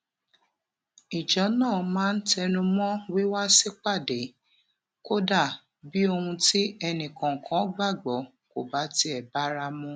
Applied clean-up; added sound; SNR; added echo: none; none; none; none.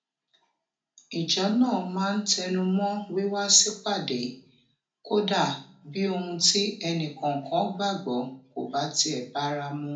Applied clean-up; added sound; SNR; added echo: none; none; none; reverberation time 0.4 s.